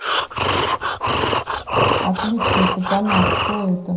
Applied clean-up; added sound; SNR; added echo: none; Breathing; -3 dB; reverberation time 0.9 s.